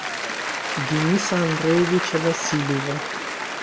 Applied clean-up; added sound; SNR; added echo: none; Applause / Cheering; 4 dB; reverberation time 0.3 s.